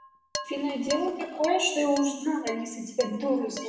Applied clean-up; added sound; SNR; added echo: none; Dishes, pots, and pans; 13 dB; reverberation time 1.0 s.